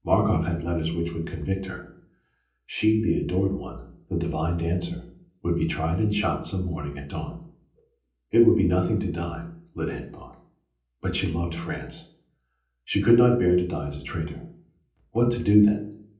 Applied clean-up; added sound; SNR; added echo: none; none; none; reverberation time 0.6 s.